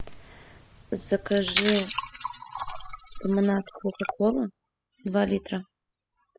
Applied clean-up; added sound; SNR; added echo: classical method spectral subtraction.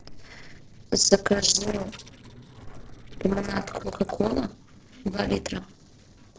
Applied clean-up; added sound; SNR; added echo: neural separator model SepFormer DNS4.